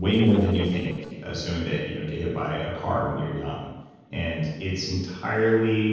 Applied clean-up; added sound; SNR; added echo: neural separator model SepFormer DNS4.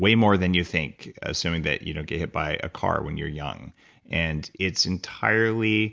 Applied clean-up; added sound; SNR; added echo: none; none; none; none.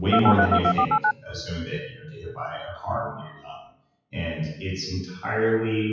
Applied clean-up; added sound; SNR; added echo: classical method WPE with log-MMSE.